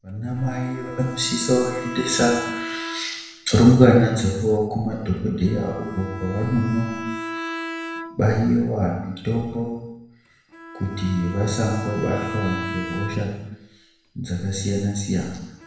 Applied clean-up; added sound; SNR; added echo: none; Bowed string instrument; 12 dB; reverberation time 0.9 s.